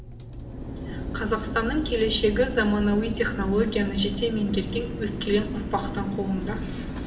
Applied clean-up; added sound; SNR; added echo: none; Mechanical fan; 5 dB; reverberation time 1.2 s.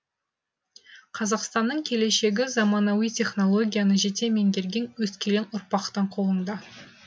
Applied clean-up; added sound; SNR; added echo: none; none; none; none.